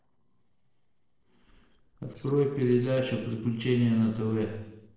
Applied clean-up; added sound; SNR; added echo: neural separator model SepFormer DNS4.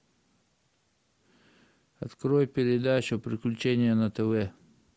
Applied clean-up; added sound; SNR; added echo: none; none; none; none.